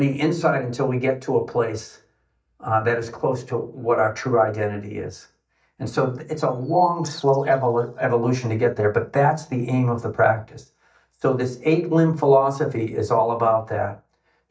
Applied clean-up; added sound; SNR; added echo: neural mask model DeepFilterNet 3.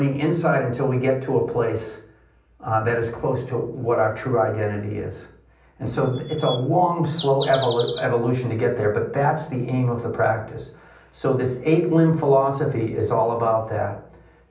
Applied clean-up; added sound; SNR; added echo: none; Bird vocalization, bird call, bird song; 6 dB; reverberation time 0.6 s.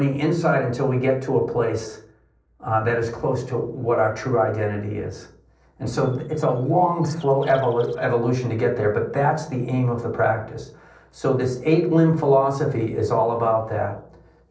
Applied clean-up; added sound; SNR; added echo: neural separator model SepFormer DNS4.